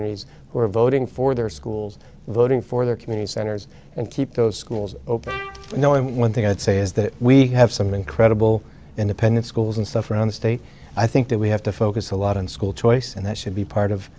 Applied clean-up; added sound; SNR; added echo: none; Trumpet; 15 dB; none.